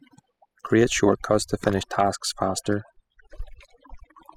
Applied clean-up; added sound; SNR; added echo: classical method spectral subtraction.